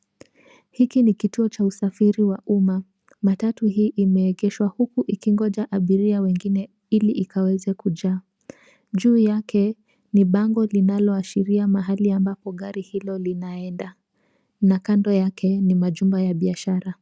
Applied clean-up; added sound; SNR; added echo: none; none; none; none.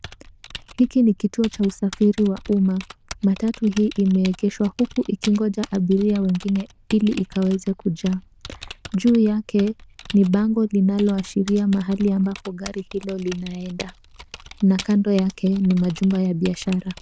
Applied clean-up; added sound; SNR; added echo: neural diffusion model UNIVERSE++.